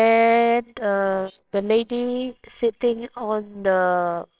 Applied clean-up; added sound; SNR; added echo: neural separator model SepFormer WHAMR!.